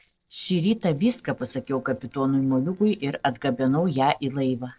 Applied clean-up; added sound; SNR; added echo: neural separator model SepFormer DNS4.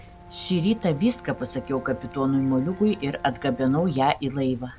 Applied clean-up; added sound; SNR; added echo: none; Rain + Brass instrument; 19 dB; none.